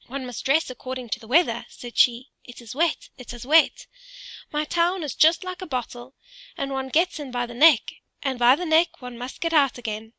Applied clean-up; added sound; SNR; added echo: none; none; none; none.